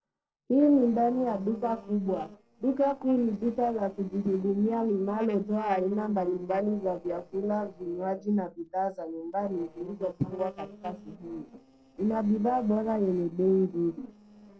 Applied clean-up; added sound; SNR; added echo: neural separator model SepFormer DNS4.